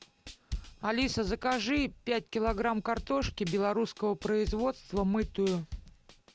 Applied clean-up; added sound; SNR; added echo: none; Drum / Drum kit; 12 dB; none.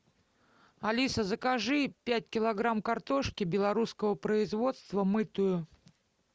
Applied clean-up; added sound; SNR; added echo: none; none; none; none.